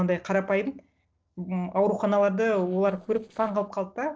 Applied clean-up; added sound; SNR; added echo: neural separator model SepFormer DNS4.